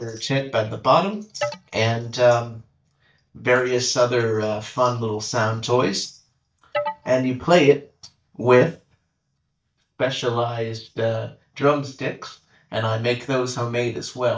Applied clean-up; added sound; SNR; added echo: neural mask model DeepFilterNet 3.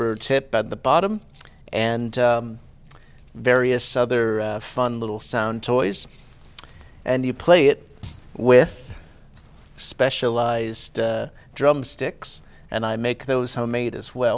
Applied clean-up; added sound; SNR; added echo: none; none; none; none.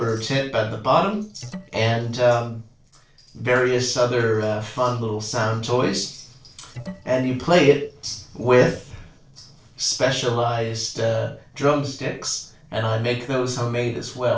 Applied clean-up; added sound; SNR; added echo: neural separator model SepFormer DNS4.